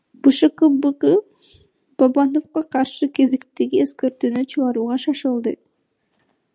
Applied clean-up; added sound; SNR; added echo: none; none; none; none.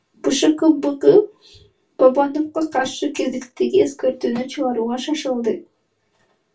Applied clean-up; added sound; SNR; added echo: none; none; none; reverberation time 0.2 s.